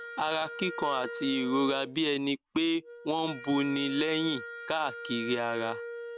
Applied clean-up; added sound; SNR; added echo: none; Wind instrument, woodwind instrument; 11 dB; none.